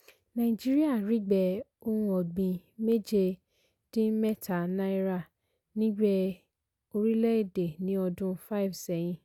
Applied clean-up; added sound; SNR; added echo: none; none; none; none.